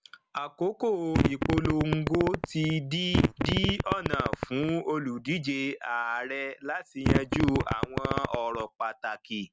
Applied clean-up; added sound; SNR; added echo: none; Fart; -2 dB; none.